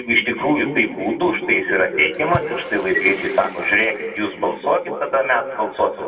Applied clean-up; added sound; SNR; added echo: none; Water / Splash, splatter; 19 dB; reverberation time 2.2 s.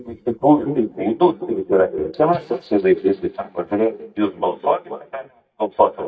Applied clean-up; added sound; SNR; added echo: neural mask model DeepFilterNet 3.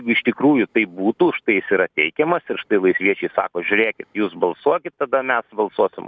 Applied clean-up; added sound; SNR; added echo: none; none; none; none.